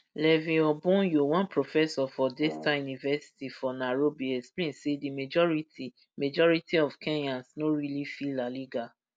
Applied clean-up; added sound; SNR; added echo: none; Brass instrument; 15 dB; none.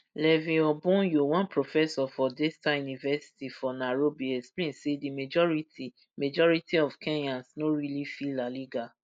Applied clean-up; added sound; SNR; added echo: neural mask model Resemble Enhance denoiser.